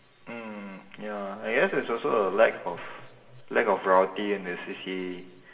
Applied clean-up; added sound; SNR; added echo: none; none; none; reverberation time 2.5 s.